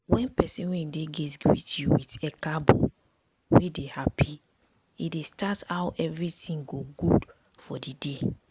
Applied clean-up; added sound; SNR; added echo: none; none; none; none.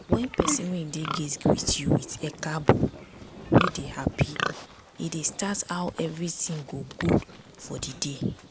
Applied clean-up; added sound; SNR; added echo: none; Livestock, farm animals, working animals; 9 dB; none.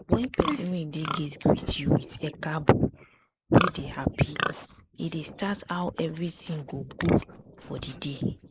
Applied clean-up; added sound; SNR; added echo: neural mask model Resemble Enhance denoiser.